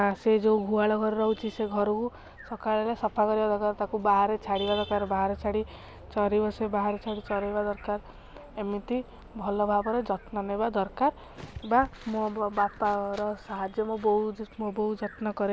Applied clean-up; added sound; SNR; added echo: none; none; none; none.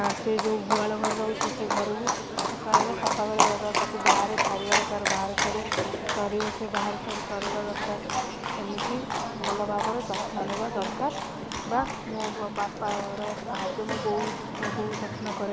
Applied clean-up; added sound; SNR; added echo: none; Livestock, farm animals, working animals; -2 dB; none.